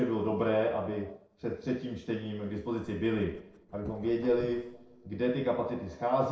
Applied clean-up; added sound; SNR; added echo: neural separator model SepFormer DNS4.